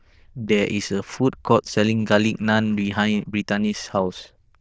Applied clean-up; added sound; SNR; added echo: neural diffusion model UNIVERSE++.